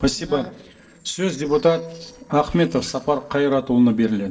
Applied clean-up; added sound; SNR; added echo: neural separator model SepFormer DNS4.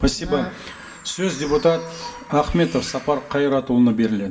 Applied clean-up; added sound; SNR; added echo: none; Bird; 18 dB; reverberation time 0.2 s.